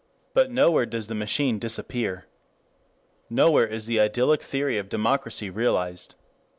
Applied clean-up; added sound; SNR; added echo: none; none; none; none.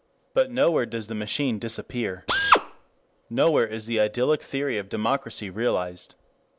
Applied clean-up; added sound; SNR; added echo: none; Drill; -4 dB; none.